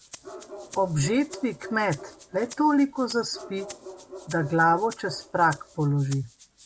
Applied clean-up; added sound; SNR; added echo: none; Rattle (instrument) + Bark; 17 dB; none.